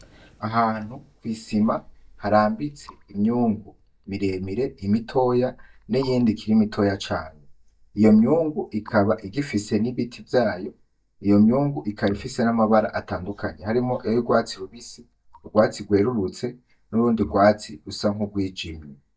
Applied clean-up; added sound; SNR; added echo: neural mask model DeepFilterNet 3.